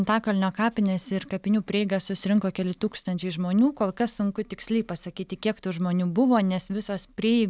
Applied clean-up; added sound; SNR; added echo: none; none; none; none.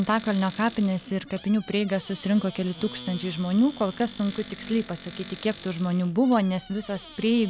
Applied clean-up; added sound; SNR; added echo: none; Squeak / Cupboard open or close; 12 dB; none.